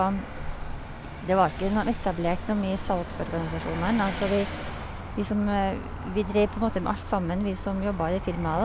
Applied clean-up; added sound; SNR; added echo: none; Vehicle; 7 dB; none.